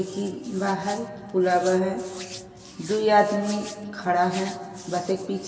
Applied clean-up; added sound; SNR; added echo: none; Hands; 18 dB; reverberation time 2.3 s.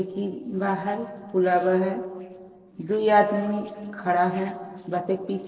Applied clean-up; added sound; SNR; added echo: neural separator model SepFormer DNS4.